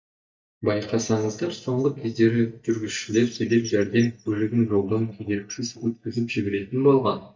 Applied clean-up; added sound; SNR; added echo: neural mask model DeepFilterNet 3.